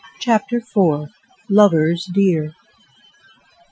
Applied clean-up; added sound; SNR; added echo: classical method Wiener filter.